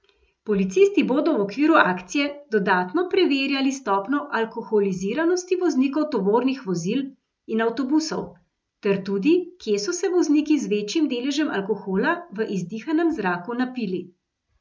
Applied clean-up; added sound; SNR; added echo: none; none; none; none.